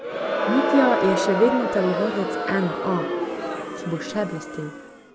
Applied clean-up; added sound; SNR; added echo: none; Crowd; 1 dB; none.